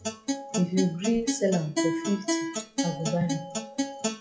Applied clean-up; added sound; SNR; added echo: classical method WPE with log-MMSE.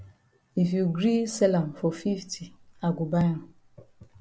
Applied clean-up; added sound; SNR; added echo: none; none; none; none.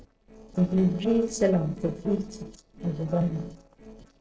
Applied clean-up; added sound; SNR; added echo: neural separator model SepFormer DNS4.